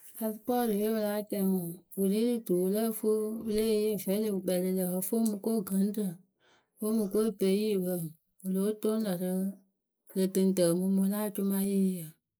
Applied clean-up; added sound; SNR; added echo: neural mask model Resemble Enhance denoiser.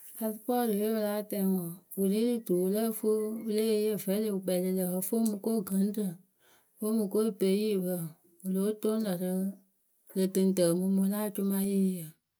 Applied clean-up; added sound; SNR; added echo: none; none; none; none.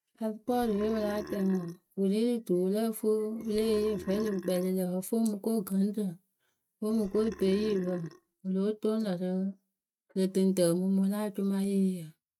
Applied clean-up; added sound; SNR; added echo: neural mask model RNNoise.